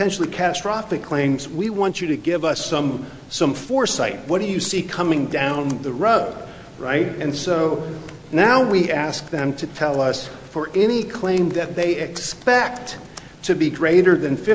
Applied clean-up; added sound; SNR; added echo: none; none; none; none.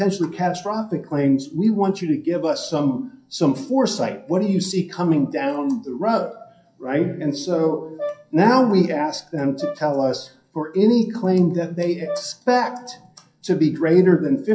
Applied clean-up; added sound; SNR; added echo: classical method WPE with log-MMSE.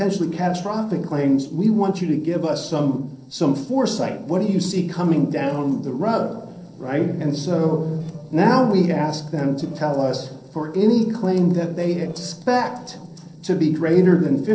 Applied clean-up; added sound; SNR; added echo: neural separator model SepFormer DNS4.